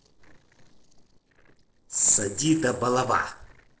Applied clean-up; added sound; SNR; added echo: neural separator model SepFormer DNS4.